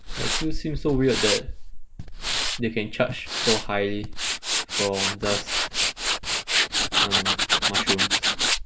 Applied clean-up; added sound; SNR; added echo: none; Tools; -4 dB; none.